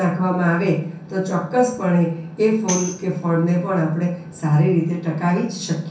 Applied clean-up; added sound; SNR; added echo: none; Tambourine; 13 dB; reverberation time 0.6 s.